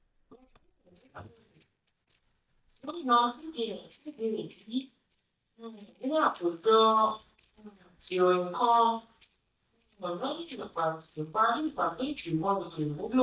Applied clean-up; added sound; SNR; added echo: neural mask model DeepFilterNet 3.